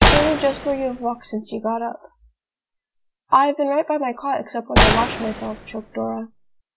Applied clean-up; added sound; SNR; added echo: none; Gunshot, gunfire; -2 dB; none.